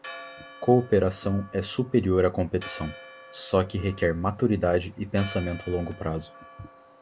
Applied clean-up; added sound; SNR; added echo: none; Church bell; 18 dB; none.